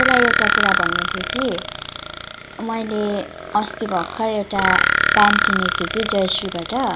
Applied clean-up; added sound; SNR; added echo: none; Burping, eructation; -1 dB; none.